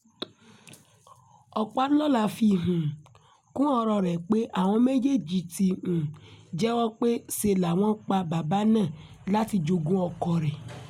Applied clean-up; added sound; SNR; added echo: none; none; none; none.